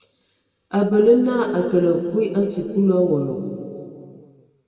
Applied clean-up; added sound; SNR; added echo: none; none; none; reverberation time 2.4 s.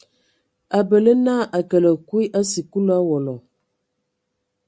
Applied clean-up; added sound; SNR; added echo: none; none; none; none.